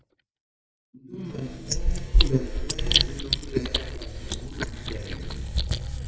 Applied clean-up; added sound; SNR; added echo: neural mask model DeepFilterNet 3.